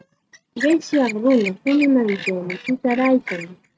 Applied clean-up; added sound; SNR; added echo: neural mask model RNNoise.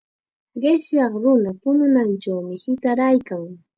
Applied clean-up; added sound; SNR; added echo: none; none; none; none.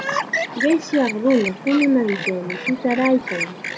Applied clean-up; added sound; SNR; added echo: none; Chirp, tweet; 7 dB; none.